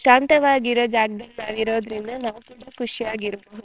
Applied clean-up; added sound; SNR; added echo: neural separator model SepFormer WHAMR!.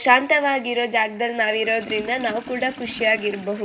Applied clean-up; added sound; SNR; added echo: none; Toilet flush; 18 dB; reverberation time 0.2 s.